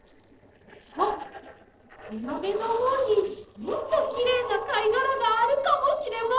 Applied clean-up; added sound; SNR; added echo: neural separator model SepFormer DNS4.